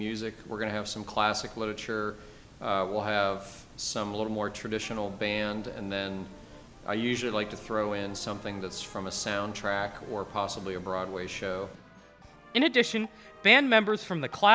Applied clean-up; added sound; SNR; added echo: none; none; none; none.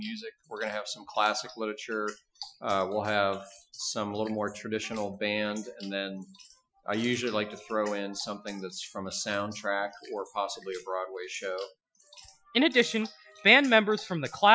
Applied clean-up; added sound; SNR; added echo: classical method Wiener filter.